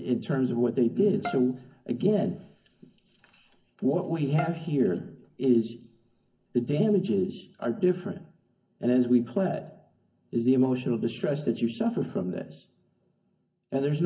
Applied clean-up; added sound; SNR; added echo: none; Bowed string instrument; 17 dB; reverberation time 0.3 s.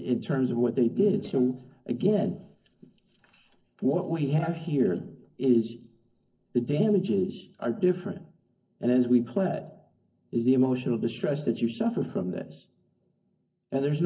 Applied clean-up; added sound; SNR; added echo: neural separator model SepFormer DNS4.